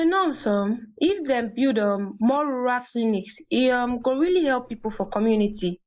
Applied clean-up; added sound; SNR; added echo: neural mask model Resemble Enhance denoiser.